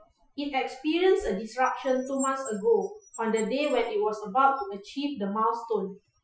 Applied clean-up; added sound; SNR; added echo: classical method Wiener filter.